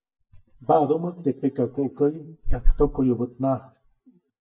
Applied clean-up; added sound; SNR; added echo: neural mask model DeepFilterNet 3.